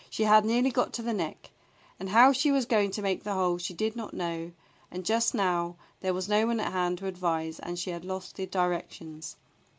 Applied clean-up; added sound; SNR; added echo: none; none; none; none.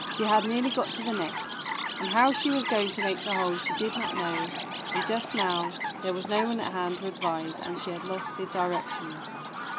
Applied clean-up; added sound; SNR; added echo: none; Chirp, tweet; 3 dB; none.